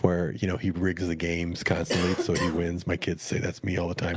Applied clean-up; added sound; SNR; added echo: none; Cough; 4 dB; none.